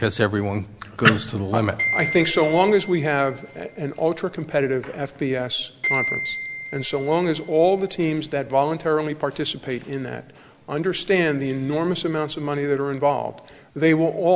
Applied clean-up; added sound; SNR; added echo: none; Glockenspiel; 9 dB; none.